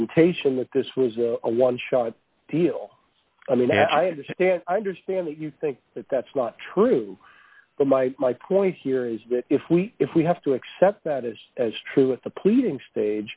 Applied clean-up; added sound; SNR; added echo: none; none; none; none.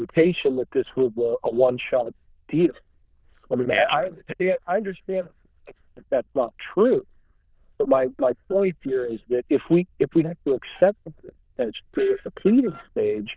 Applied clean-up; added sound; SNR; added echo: neural diffusion model UNIVERSE++.